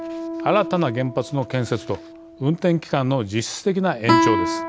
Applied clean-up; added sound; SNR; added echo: none; Guitar; 3 dB; none.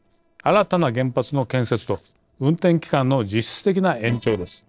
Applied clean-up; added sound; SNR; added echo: neural separator model SepFormer DNS4.